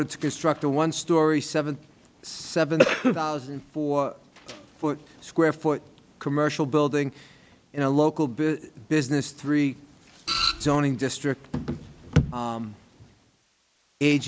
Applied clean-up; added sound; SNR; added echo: none; Printer; 1 dB; none.